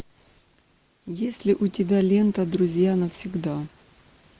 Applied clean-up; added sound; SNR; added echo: none; none; none; none.